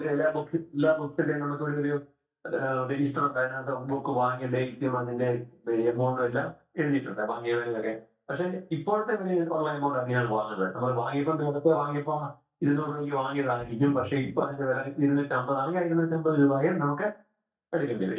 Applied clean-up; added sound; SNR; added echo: neural mask model DeepFilterNet 3.